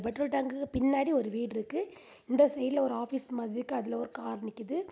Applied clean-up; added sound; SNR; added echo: none; none; none; none.